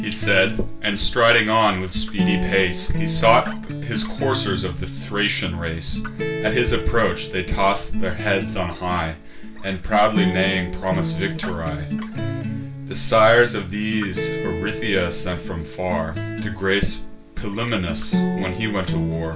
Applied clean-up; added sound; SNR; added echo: none; Acoustic guitar; 6 dB; reverberation time 0.3 s.